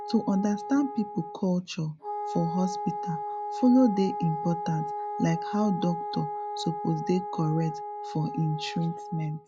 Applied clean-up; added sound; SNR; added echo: none; Wind instrument, woodwind instrument; 7 dB; none.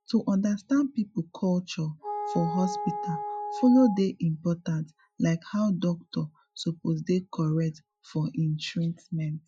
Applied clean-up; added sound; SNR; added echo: classical method Wiener filter.